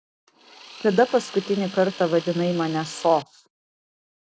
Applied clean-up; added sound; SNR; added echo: none; Tools; 16 dB; none.